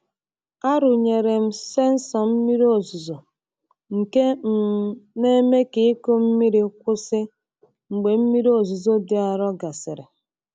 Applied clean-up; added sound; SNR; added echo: none; none; none; none.